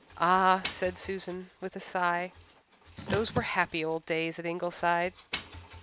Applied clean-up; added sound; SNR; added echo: none; Engine + Car; 12 dB; none.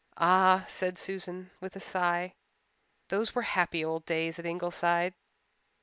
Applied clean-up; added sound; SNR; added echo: none; none; none; none.